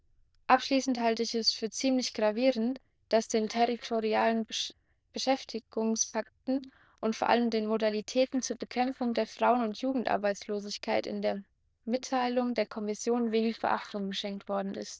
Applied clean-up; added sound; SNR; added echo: neural diffusion model UNIVERSE++.